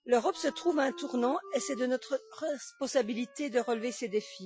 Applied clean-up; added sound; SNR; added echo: classical method Wiener filter.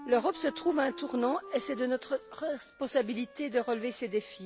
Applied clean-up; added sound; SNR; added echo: none; Wind instrument, woodwind instrument; 17 dB; none.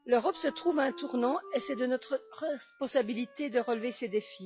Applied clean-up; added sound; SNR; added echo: classical method log-MMSE.